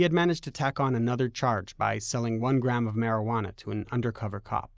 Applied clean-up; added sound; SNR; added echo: none; none; none; none.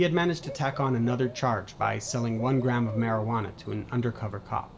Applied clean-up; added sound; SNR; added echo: none; Cricket / Bird; 16 dB; reverberation time 0.3 s.